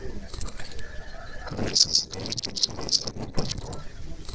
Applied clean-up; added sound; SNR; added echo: neural separator model SepFormer DNS4.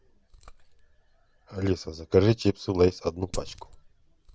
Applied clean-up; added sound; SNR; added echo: none; Glass; 18 dB; none.